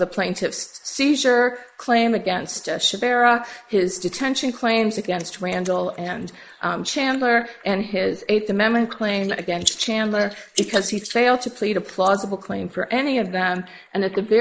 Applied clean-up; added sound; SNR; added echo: neural mask model Resemble Enhance denoiser.